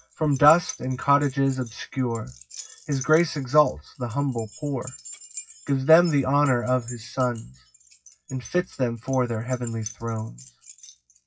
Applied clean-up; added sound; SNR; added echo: classical method WPE with log-MMSE.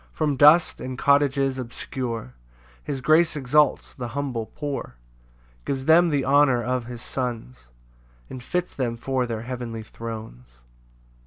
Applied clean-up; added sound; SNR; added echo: none; none; none; none.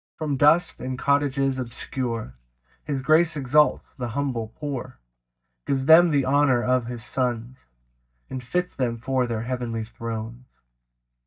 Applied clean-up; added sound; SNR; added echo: neural mask model DeepFilterNet 3.